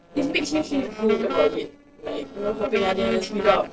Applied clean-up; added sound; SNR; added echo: neural separator model SepFormer DNS4.